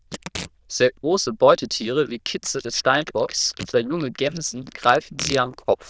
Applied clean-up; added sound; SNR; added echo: neural diffusion model UNIVERSE++.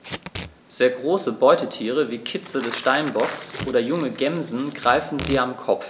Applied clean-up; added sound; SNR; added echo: none; Crumpling, crinkling + Packing tape, duct tape / Tearing; 14 dB; none.